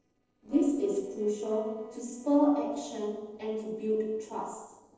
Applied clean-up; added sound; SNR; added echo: neural separator model SepFormer DNS4.